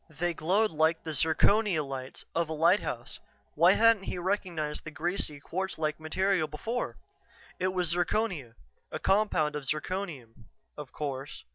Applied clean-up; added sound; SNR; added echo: none; none; none; none.